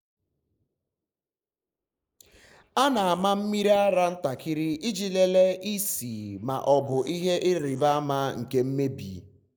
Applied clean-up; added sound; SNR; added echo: neural mask model Resemble Enhance denoiser.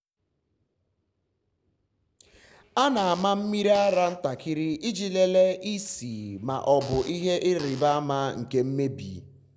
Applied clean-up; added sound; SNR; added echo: none; Fart; 20 dB; none.